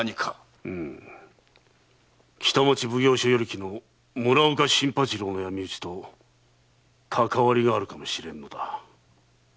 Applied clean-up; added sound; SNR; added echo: none; none; none; none.